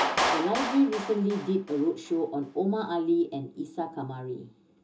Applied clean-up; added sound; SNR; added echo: none; Clapping; 6 dB; reverberation time 0.2 s.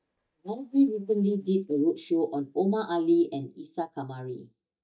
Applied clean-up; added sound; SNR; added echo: neural mask model DeepFilterNet 3.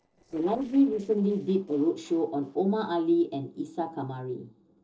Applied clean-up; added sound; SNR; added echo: neural separator model SepFormer DNS4.